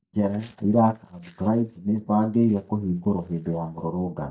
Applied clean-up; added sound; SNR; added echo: neural mask model DeepFilterNet 3.